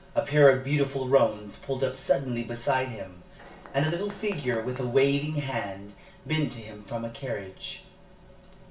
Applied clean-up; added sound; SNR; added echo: none; Mechanisms; 19 dB; reverberation time 0.2 s.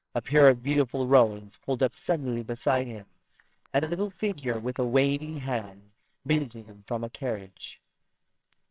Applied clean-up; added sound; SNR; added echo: neural separator model SepFormer WHAMR!.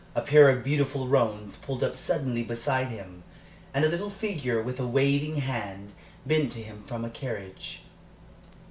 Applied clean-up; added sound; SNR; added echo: none; none; none; none.